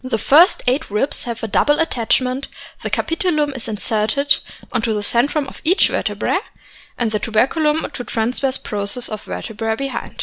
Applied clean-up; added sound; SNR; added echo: none; none; none; none.